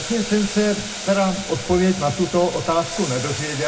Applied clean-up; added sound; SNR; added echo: none; Boiling; 10 dB; reverberation time 0.2 s.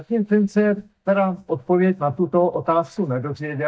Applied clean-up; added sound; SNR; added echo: neural mask model DeepFilterNet 3.